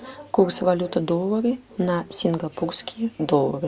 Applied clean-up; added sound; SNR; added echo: none; none; none; none.